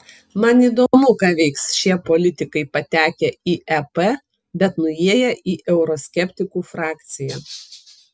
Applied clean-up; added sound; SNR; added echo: none; none; none; none.